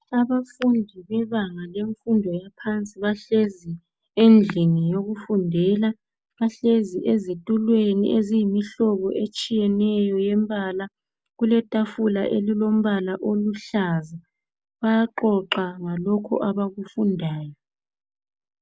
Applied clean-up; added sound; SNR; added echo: none; none; none; none.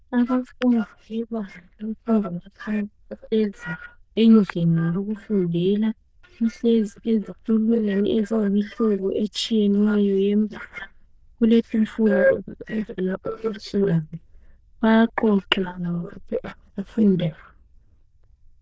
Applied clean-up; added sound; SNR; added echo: neural diffusion model UNIVERSE++.